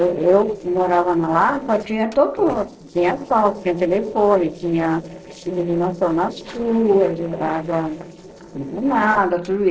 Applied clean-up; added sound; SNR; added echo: neural separator model SepFormer DNS4.